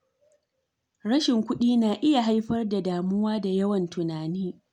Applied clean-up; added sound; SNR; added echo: none; none; none; none.